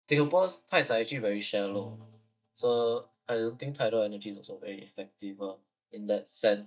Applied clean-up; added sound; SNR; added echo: neural mask model DeepFilterNet 3.